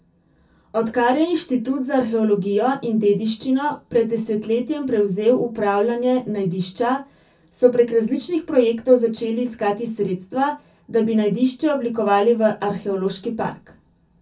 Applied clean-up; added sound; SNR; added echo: none; none; none; reverberation time 0.3 s.